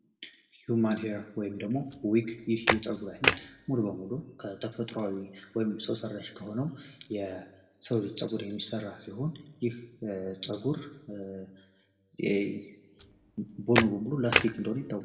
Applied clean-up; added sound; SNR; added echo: none; Camera; -3 dB; reverberation time 0.9 s.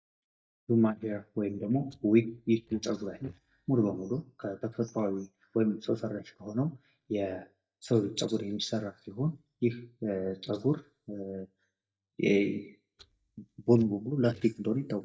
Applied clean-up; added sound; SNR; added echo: neural mask model DeepFilterNet 3.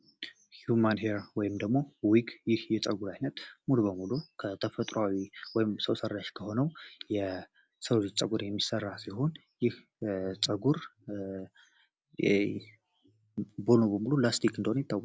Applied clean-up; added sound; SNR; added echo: none; none; none; none.